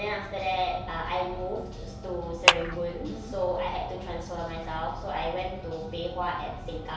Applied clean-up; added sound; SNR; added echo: none; Clapping; -4 dB; none.